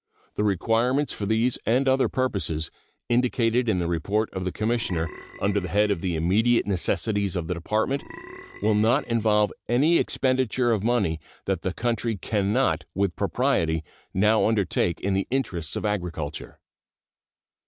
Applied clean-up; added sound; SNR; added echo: none; Burping, eructation; 18 dB; none.